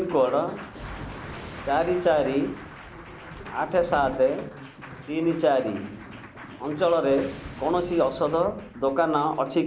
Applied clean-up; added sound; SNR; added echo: none; Applause + Thunder; 15 dB; none.